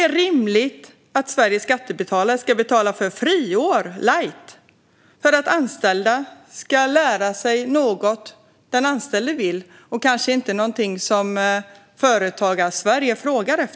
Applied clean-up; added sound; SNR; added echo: none; none; none; none.